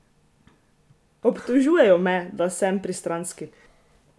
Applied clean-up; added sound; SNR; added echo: none; none; none; none.